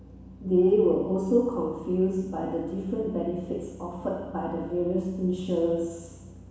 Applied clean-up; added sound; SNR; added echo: none; none; none; reverberation time 1.1 s.